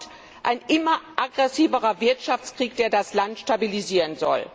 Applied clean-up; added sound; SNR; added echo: none; none; none; none.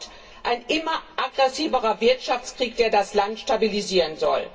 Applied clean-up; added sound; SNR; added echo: none; none; none; reverberation time 0.1 s.